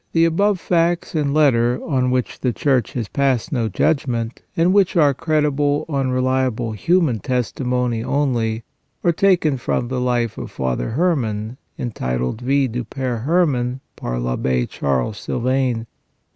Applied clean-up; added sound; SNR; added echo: none; none; none; none.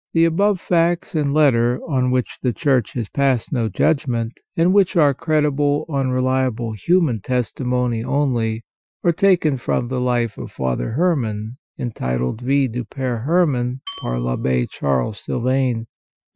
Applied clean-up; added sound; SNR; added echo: classical method Wiener filter.